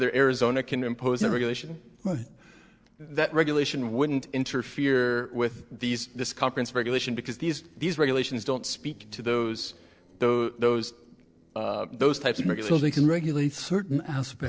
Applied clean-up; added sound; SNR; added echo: neural separator model SepFormer DNS4.